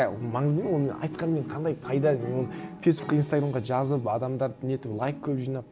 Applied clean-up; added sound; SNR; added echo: none; none; none; none.